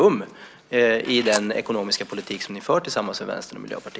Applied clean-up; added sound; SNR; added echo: neural mask model Resemble Enhance denoiser.